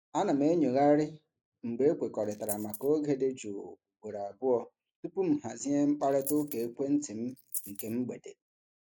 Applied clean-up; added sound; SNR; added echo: neural mask model Resemble Enhance denoiser.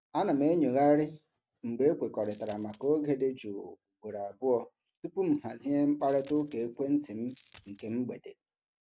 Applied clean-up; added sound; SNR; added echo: none; Coin (dropping); 10 dB; none.